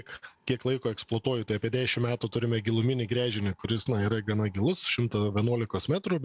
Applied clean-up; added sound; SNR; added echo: none; none; none; none.